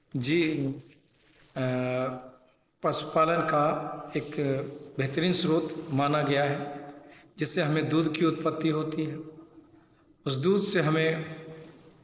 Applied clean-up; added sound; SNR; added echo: neural separator model SepFormer DNS4.